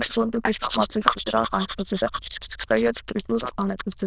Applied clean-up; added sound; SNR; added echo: neural diffusion model UNIVERSE++.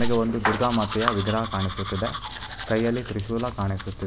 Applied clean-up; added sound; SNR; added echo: none; Domestic sounds, home sounds; 8 dB; none.